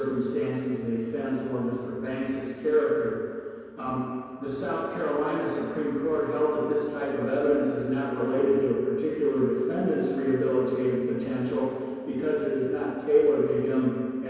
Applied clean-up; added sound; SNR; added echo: none; none; none; reverberation time 2.2 s.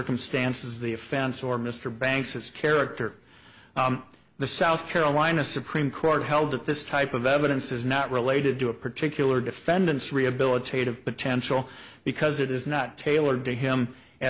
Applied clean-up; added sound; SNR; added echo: none; none; none; none.